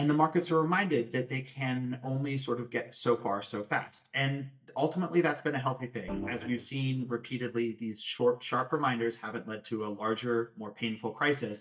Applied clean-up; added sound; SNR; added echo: neural mask model DeepFilterNet 3.